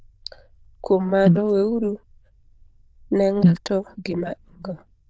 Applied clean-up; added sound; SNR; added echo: neural diffusion model UNIVERSE++.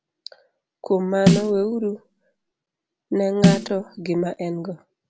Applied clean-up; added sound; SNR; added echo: none; Snare drum; -3 dB; none.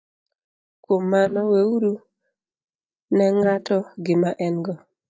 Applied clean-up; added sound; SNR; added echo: neural mask model DeepFilterNet 3.